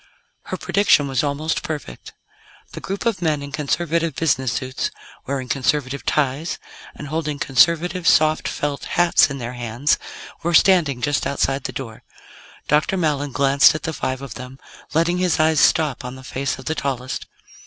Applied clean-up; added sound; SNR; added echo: none; none; none; none.